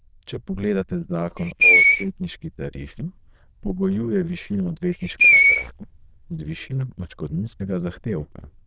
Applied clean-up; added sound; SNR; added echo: neural diffusion model UNIVERSE++.